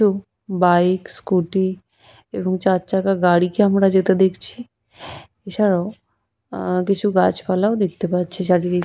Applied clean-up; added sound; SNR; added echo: none; none; none; none.